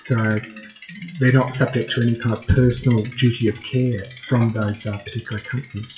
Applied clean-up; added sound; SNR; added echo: classical method WPE with log-MMSE.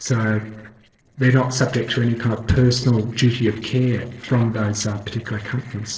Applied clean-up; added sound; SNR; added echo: neural separator model SepFormer DNS4.